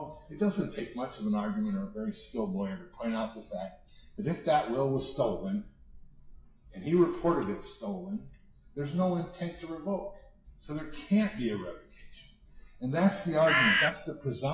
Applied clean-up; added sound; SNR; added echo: classical method WPE with log-MMSE.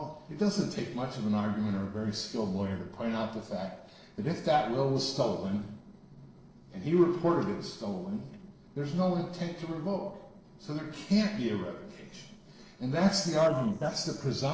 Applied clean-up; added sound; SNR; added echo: neural separator model SepFormer DNS4.